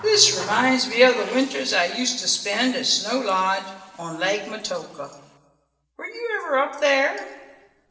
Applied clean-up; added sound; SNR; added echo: none; Water tap, faucet; 20 dB; reverberation time 1.2 s.